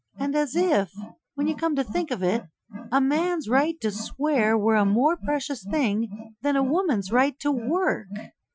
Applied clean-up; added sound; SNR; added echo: classical method Wiener filter.